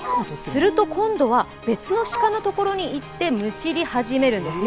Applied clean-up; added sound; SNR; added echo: none; Fowl; 11 dB; none.